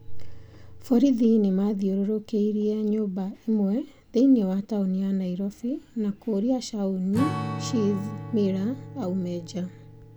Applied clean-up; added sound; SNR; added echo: none; Strum; 14 dB; none.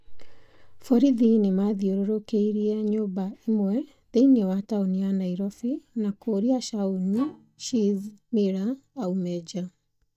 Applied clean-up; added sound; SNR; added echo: neural mask model DeepFilterNet 3.